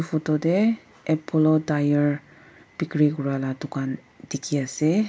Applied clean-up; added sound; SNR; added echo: none; none; none; none.